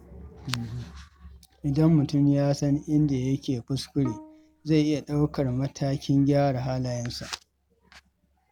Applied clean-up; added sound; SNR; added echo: none; Bowed string instrument; 17 dB; none.